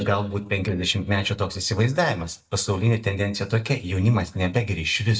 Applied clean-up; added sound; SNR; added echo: neural mask model DeepFilterNet 3.